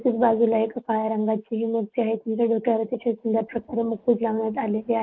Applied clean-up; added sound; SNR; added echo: neural mask model Resemble Enhance denoiser.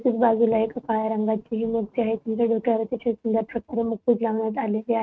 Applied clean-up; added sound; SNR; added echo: neural mask model RNNoise.